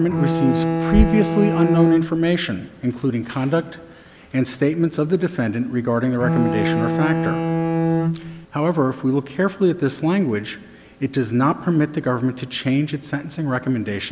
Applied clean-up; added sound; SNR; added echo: none; Bowed string instrument; 0 dB; none.